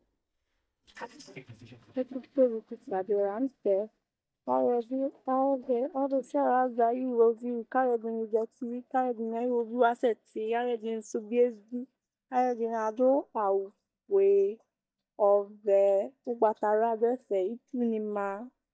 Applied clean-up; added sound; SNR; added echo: neural mask model DeepFilterNet 3.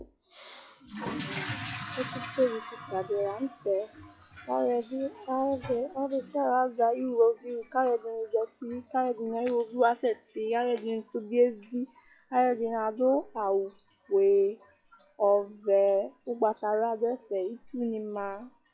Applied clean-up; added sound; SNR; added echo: classical method log-MMSE.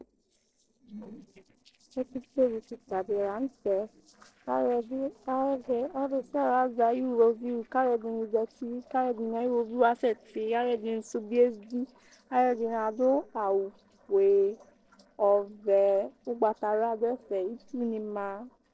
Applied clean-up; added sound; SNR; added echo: neural separator model SepFormer DNS4.